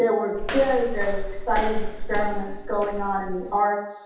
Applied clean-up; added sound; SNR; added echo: none; Walk, footsteps; 2 dB; reverberation time 0.9 s.